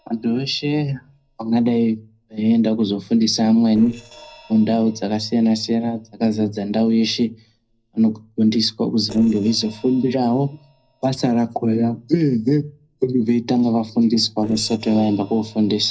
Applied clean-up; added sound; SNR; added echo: neural separator model SepFormer DNS4.